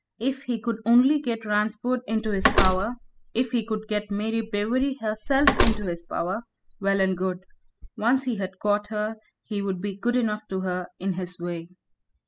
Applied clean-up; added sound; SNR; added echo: classical method spectral subtraction.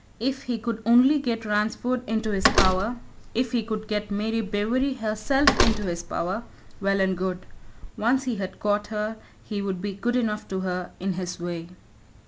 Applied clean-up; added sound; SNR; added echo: none; Slam; 2 dB; none.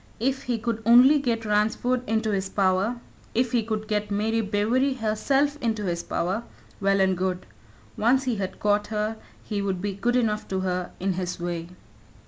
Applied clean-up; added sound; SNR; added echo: none; none; none; none.